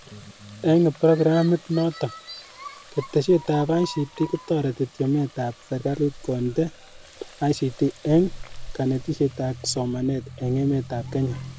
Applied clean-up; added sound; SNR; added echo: none; Water tap, faucet; 19 dB; none.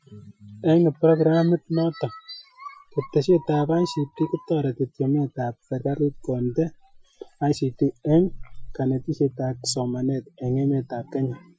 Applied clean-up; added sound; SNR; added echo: classical method Wiener filter.